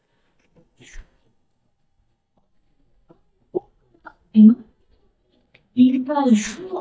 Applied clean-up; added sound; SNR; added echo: neural mask model DeepFilterNet 3.